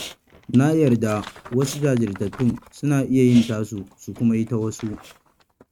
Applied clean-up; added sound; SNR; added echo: neural mask model RNNoise.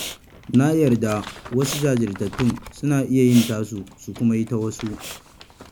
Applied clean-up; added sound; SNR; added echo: none; Crumpling, crinkling + Respiratory sounds; 15 dB; none.